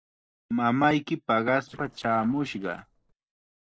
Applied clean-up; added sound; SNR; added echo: neural separator model SepFormer DNS4.